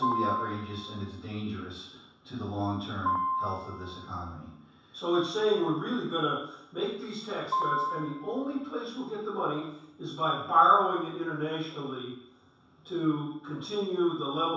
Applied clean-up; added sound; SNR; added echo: none; Piano; 4 dB; reverberation time 0.7 s.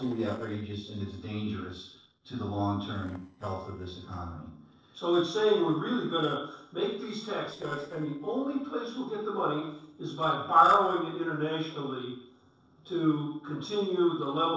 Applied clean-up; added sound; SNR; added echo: neural separator model SepFormer DNS4.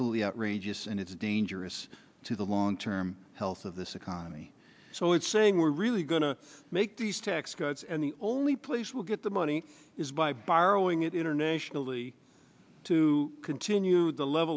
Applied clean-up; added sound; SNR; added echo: none; none; none; none.